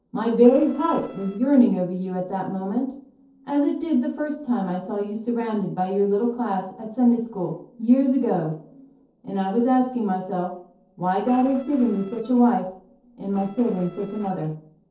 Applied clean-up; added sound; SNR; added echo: neural separator model SepFormer DNS4.